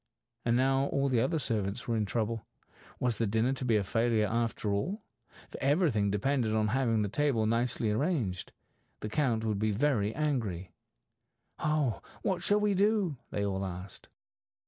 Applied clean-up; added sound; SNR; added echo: none; none; none; none.